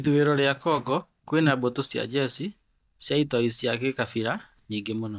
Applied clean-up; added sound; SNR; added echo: neural mask model DeepFilterNet 3.